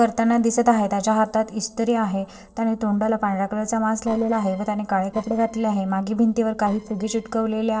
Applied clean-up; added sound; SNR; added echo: neural separator model SepFormer DNS4.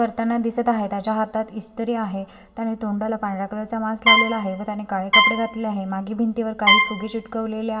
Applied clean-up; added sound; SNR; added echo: none; Trumpet; -5 dB; reverberation time 0.4 s.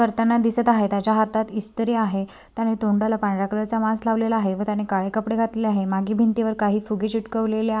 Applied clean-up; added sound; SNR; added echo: none; none; none; none.